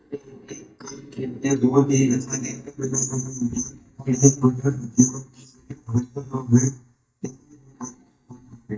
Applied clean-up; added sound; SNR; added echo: neural mask model DeepFilterNet 3.